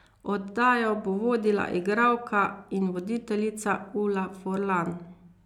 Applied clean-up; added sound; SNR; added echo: none; none; none; none.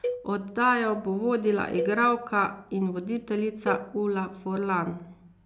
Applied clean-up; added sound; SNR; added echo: none; Cowbell; 11 dB; none.